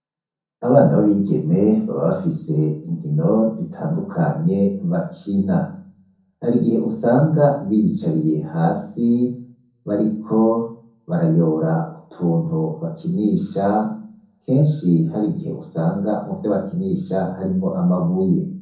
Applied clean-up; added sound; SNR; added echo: none; none; none; reverberation time 0.5 s.